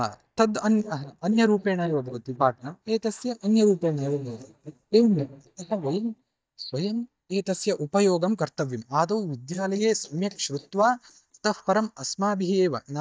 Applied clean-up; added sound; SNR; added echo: neural mask model DeepFilterNet 3.